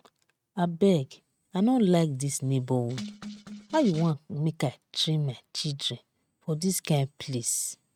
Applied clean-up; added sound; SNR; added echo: neural mask model RNNoise.